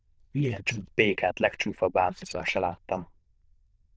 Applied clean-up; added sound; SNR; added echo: neural diffusion model UNIVERSE++.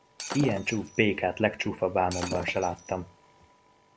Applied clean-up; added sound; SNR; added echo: none; Shatter; 11 dB; none.